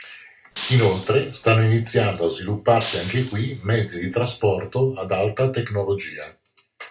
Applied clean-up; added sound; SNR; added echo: none; Shatter; 9 dB; reverberation time 0.2 s.